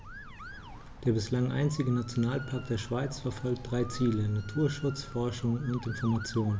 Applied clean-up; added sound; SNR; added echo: none; Motor vehicle (road) / Siren; 17 dB; none.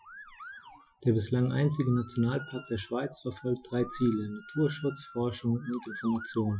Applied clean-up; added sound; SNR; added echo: classical method Wiener filter.